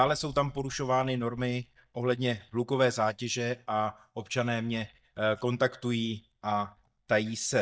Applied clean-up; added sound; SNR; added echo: neural mask model DeepFilterNet 3.